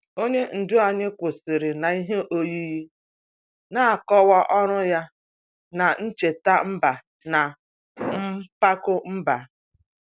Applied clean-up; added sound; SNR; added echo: none; none; none; none.